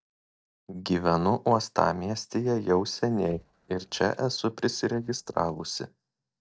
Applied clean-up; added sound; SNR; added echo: neural mask model DeepFilterNet 3.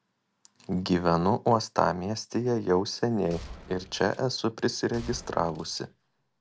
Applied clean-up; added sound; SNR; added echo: none; Gunshot, gunfire; 18 dB; none.